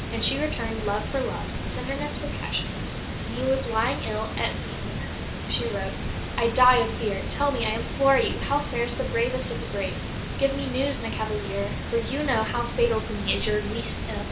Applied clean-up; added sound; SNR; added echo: none; Water; 3 dB; reverberation time 0.4 s.